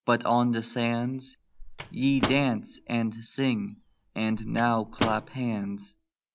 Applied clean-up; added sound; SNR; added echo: none; Microwave oven; 10 dB; none.